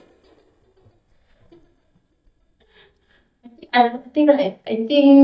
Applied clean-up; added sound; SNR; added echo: neural mask model DeepFilterNet 3.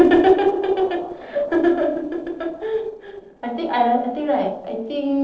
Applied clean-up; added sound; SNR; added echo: neural separator model SepFormer DNS4.